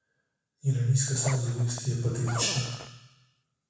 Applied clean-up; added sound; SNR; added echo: none; Zipper (clothing); 12 dB; reverberation time 1.0 s.